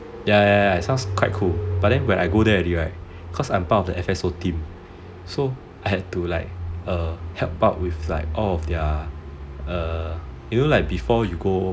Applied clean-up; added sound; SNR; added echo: none; none; none; none.